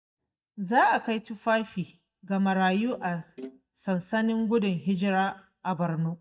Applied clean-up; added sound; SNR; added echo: neural mask model DeepFilterNet 3.